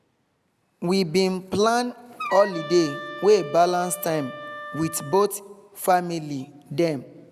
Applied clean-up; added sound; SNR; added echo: none; Wind instrument, woodwind instrument; 12 dB; none.